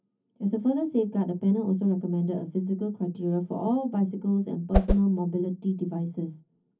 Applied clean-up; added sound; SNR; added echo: none; Whoosh, swoosh, swish; -3 dB; reverberation time 0.3 s.